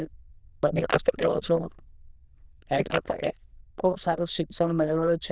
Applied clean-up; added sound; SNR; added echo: neural diffusion model UNIVERSE++.